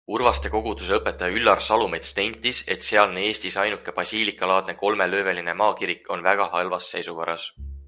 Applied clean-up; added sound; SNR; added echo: neural mask model DeepFilterNet 3.